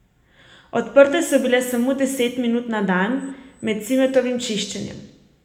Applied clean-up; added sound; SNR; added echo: none; none; none; reverberation time 0.9 s.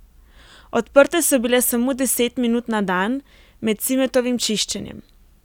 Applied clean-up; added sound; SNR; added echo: none; none; none; none.